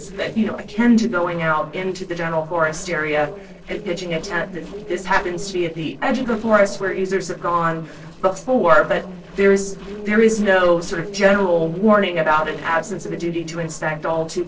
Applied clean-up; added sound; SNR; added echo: neural separator model SepFormer DNS4.